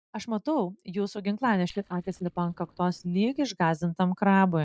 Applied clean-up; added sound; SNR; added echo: neural mask model DeepFilterNet 3.